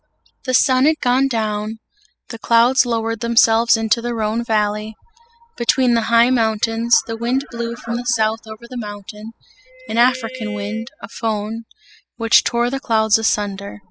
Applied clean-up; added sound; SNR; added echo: classical method spectral subtraction.